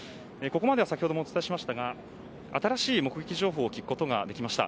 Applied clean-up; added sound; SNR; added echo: none; none; none; none.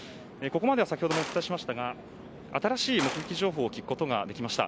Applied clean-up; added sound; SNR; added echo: none; Gunshot, gunfire; 11 dB; none.